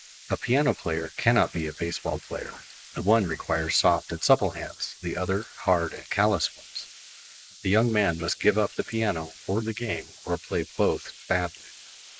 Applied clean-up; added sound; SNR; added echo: neural mask model Resemble Enhance denoiser.